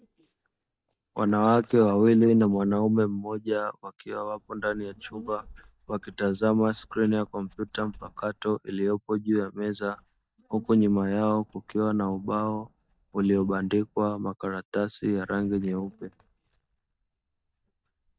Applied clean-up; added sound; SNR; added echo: neural mask model DeepFilterNet 3.